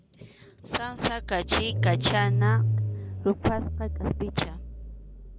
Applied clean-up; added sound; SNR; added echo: none; Engine starting / Car; -1 dB; none.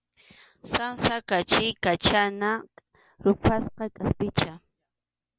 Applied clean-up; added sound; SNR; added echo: none; none; none; none.